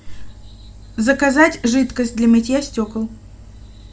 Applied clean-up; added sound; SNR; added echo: none; none; none; none.